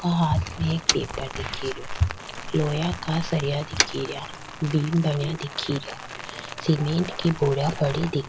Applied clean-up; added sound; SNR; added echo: none; Rain + Motor vehicle (road); 7 dB; none.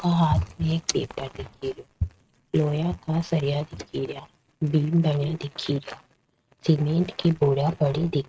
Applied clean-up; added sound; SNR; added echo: neural mask model RNNoise.